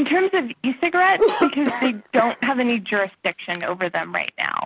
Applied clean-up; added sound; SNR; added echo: none; Cough; 5 dB; none.